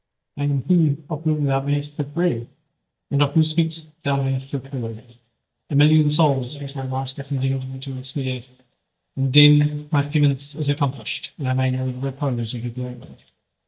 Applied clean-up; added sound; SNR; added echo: neural mask model DeepFilterNet 3.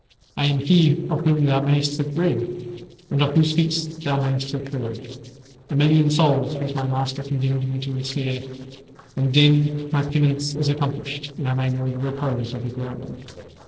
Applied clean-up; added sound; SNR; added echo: neural separator model SepFormer DNS4.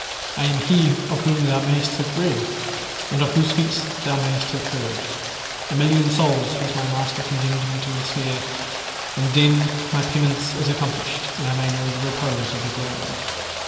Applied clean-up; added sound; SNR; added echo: none; Rain; 7 dB; reverberation time 2.9 s.